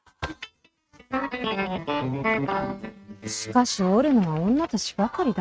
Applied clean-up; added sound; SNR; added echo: neural mask model RNNoise.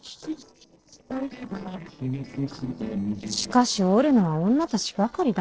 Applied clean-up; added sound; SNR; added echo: neural separator model SepFormer DNS4.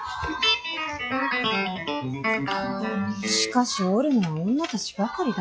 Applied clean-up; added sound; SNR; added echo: classical method log-MMSE.